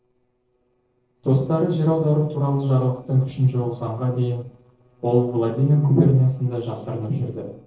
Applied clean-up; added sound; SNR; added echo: neural separator model SepFormer DNS4.